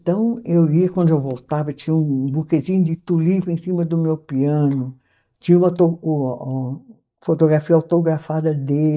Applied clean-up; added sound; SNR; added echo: neural mask model DeepFilterNet 3.